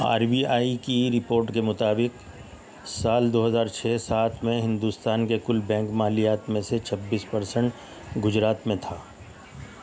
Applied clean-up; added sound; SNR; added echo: none; none; none; none.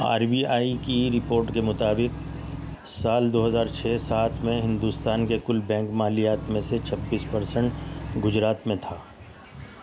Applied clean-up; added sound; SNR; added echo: none; Engine / Truck / Car; 9 dB; none.